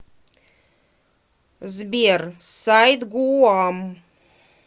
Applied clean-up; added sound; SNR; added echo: none; none; none; none.